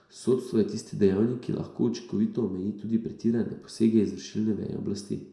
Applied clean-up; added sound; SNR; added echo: none; none; none; reverberation time 0.5 s.